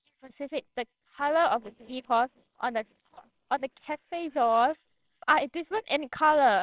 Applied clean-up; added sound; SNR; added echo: neural separator model SepFormer WHAMR!.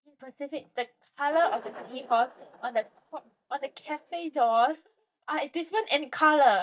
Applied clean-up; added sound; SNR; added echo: neural mask model DeepFilterNet 3.